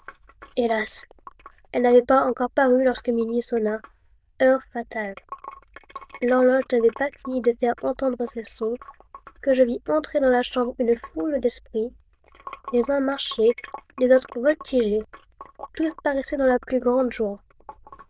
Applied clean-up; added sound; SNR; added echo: neural diffusion model UNIVERSE++.